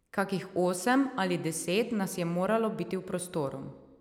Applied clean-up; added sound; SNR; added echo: none; none; none; none.